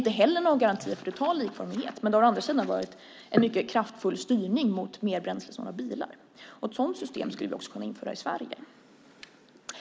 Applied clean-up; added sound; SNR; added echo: none; none; none; none.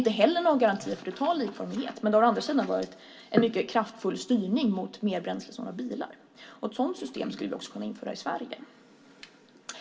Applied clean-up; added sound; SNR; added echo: none; none; none; reverberation time 0.2 s.